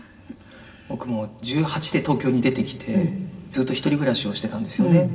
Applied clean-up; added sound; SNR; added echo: none; none; none; reverberation time 1.7 s.